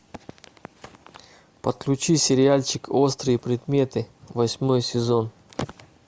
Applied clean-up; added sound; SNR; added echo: none; none; none; none.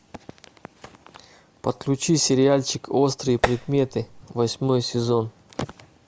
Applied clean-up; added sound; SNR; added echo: none; Tap; 4 dB; none.